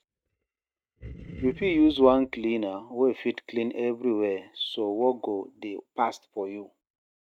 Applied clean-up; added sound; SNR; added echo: neural mask model RNNoise.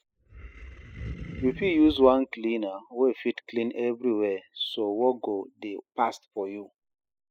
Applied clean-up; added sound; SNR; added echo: classical method spectral subtraction.